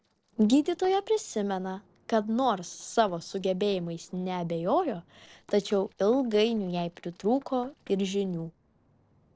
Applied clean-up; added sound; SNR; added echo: neural separator model SepFormer DNS4.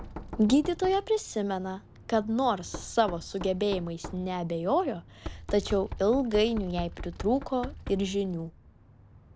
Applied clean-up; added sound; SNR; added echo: none; Knock; 13 dB; none.